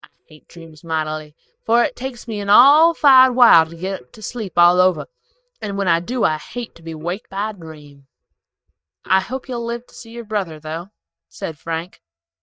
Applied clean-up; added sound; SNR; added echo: neural mask model DeepFilterNet 3.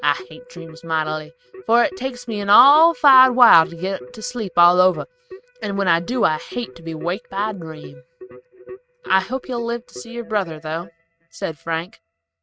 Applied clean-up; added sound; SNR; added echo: neural mask model RNNoise.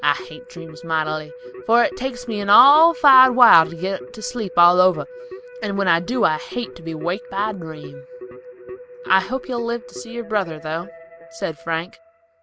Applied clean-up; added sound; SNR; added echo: none; Keyboard (musical); 16 dB; none.